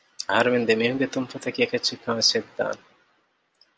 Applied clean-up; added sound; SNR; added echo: none; none; none; none.